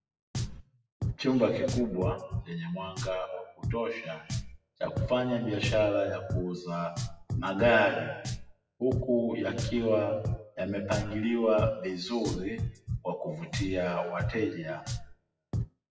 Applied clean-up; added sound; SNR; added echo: classical method WPE with log-MMSE.